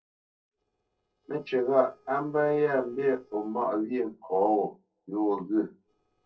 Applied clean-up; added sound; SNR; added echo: neural separator model SepFormer DNS4.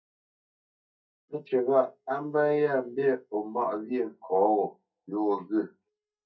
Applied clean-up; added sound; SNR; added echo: neural mask model DeepFilterNet 3.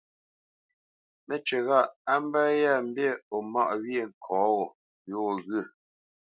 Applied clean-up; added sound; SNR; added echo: none; none; none; none.